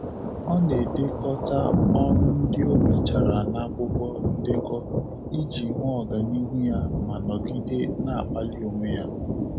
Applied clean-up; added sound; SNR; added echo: none; Thunder; -2 dB; none.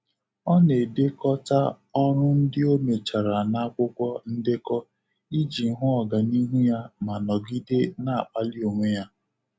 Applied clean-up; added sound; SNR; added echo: none; none; none; none.